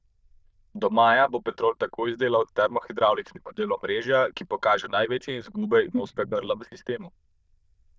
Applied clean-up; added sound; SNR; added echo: neural diffusion model UNIVERSE++.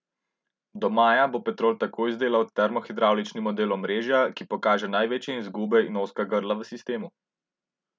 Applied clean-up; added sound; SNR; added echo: none; none; none; none.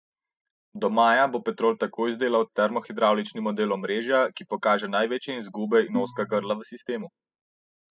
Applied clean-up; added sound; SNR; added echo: classical method spectral subtraction.